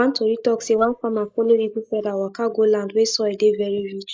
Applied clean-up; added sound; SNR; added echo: neural mask model Resemble Enhance denoiser.